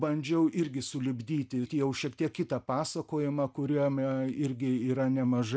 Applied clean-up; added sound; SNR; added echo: none; none; none; none.